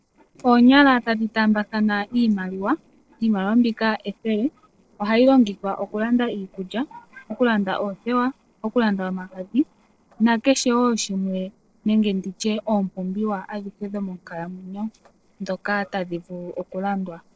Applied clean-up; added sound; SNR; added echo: neural separator model SepFormer DNS4.